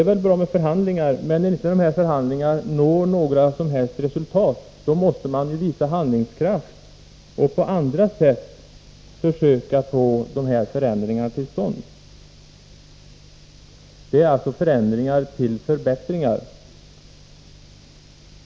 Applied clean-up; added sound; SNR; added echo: none; none; none; none.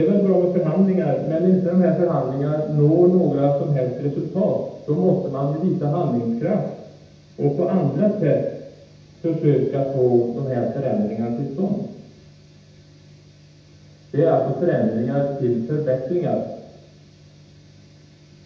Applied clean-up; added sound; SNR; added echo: none; none; none; reverberation time 0.9 s.